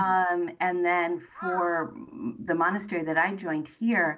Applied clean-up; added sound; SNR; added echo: none; Crow; 16 dB; none.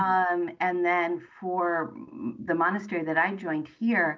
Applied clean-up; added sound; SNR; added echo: none; none; none; none.